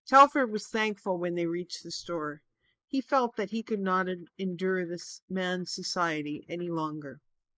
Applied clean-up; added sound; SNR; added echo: neural mask model Resemble Enhance denoiser.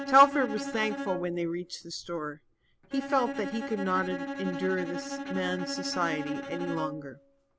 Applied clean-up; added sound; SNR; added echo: none; Bowed string instrument; 7 dB; none.